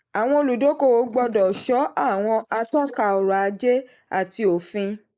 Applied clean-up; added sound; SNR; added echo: neural mask model Resemble Enhance denoiser.